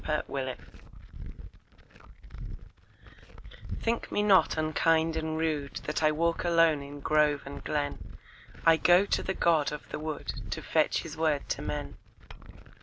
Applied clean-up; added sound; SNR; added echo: none; Glass; 11 dB; none.